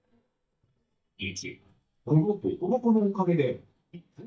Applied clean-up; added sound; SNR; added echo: neural mask model DeepFilterNet 3.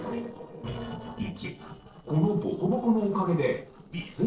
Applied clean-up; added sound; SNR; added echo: neural separator model SepFormer DNS4.